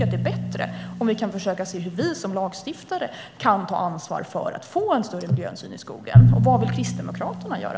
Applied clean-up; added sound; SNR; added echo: none; Drum; -2 dB; none.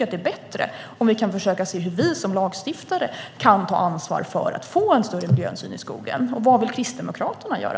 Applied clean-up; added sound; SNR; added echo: none; none; none; none.